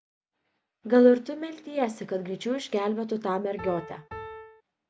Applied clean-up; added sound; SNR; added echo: none; Piano; 13 dB; none.